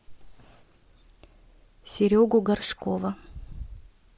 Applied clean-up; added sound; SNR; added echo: none; none; none; none.